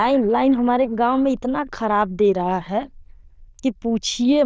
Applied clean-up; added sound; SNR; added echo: neural diffusion model UNIVERSE++.